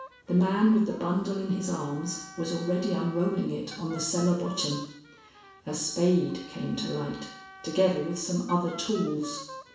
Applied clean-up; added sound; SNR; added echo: none; Wind instrument, woodwind instrument; 19 dB; reverberation time 0.7 s.